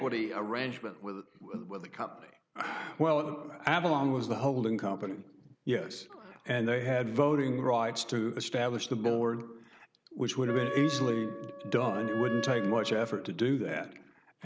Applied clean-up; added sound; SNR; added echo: none; Wind instrument, woodwind instrument; 7 dB; none.